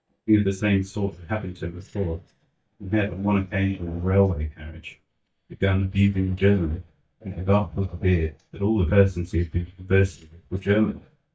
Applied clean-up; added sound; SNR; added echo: neural mask model DeepFilterNet 3.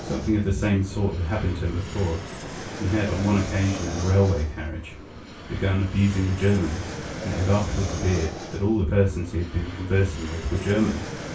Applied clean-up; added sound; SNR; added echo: none; Fixed-wing aircraft, airplane; 11 dB; reverberation time 0.2 s.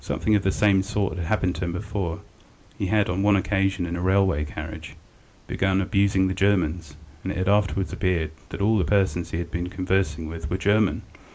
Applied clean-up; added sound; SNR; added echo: none; none; none; none.